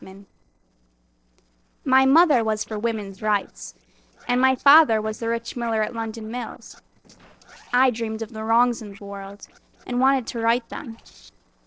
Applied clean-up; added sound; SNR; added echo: neural separator model SepFormer DNS4.